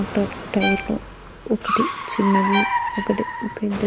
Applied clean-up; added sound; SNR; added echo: none; Car + Bowed string instrument; 2 dB; none.